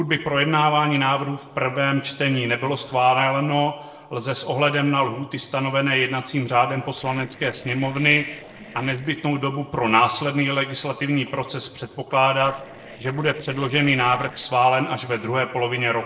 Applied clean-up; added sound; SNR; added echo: neural separator model SepFormer DNS4.